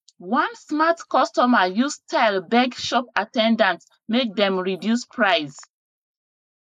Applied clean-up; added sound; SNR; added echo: neural mask model Resemble Enhance denoiser.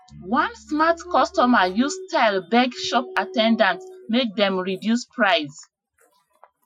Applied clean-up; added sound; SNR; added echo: classical method Wiener filter.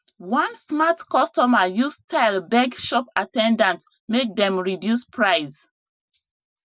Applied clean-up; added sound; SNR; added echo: none; none; none; none.